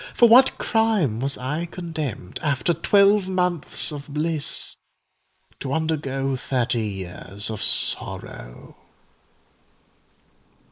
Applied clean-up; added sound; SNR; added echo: neural mask model Resemble Enhance denoiser.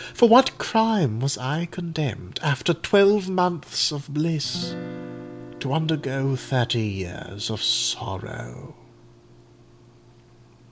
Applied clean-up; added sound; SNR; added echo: none; Guitar; 18 dB; none.